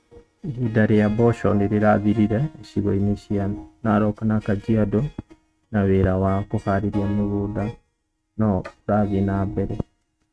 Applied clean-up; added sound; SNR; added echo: neural mask model RNNoise.